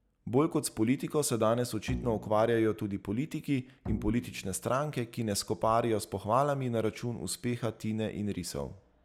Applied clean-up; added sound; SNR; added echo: none; Bowed string instrument; 12 dB; none.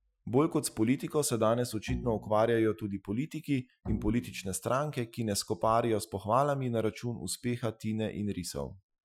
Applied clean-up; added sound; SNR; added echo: classical method Wiener filter.